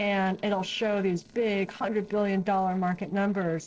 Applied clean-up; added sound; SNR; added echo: neural separator model SepFormer DNS4.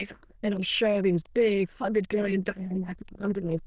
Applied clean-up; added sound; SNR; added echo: neural diffusion model UNIVERSE++.